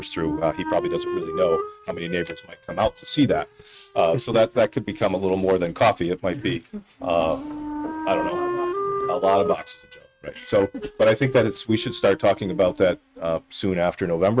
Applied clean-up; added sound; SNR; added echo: neural mask model RNNoise.